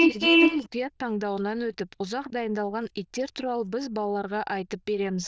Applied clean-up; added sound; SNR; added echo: neural diffusion model UNIVERSE++.